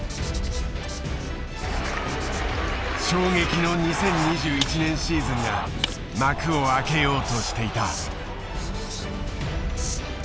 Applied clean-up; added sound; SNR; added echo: none; Writing; 17 dB; none.